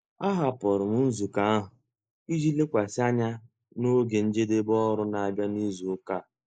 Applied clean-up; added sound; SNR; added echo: neural mask model Resemble Enhance denoiser.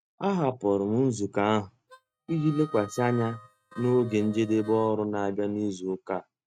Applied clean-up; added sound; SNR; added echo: neural mask model RNNoise.